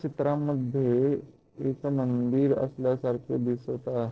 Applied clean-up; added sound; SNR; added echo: neural separator model SepFormer DNS4.